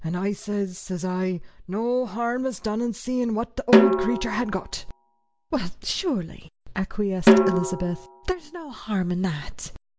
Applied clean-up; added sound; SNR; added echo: none; Snare drum; -3 dB; none.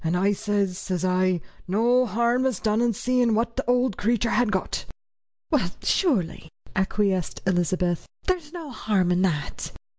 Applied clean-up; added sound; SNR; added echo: none; none; none; none.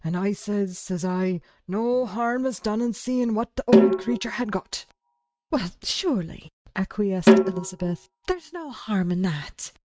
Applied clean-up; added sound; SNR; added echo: neural mask model RNNoise.